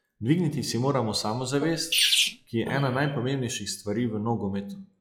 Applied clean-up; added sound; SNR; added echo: classical method log-MMSE.